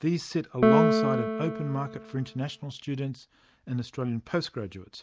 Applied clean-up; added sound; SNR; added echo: none; Piano; -3 dB; none.